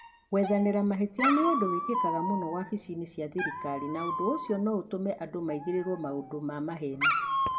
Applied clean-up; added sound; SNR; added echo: none; Dog; 3 dB; reverberation time 1.7 s.